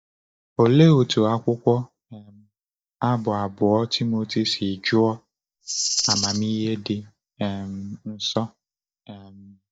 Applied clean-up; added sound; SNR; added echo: neural mask model DeepFilterNet 3.